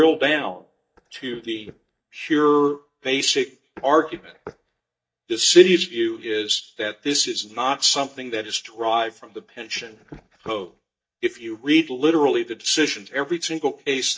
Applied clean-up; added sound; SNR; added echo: neural mask model DeepFilterNet 3.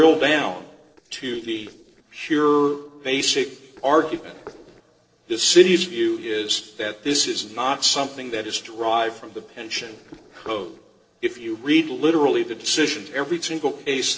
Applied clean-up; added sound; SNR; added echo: neural separator model SepFormer DNS4.